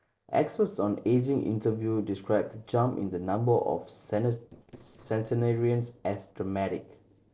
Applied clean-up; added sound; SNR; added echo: neural separator model SepFormer DNS4.